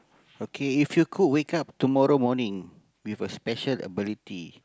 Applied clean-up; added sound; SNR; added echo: none; none; none; none.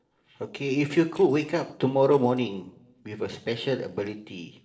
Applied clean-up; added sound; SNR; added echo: neural separator model SepFormer DNS4.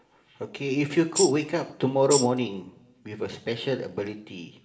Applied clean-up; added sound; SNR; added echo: none; Tambourine; 2 dB; reverberation time 0.9 s.